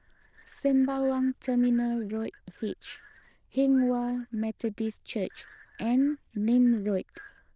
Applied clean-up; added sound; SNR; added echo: neural diffusion model UNIVERSE++.